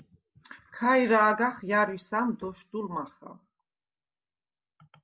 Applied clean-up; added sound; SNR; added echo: none; none; none; none.